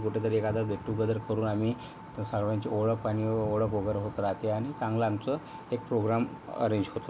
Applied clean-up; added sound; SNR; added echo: none; none; none; none.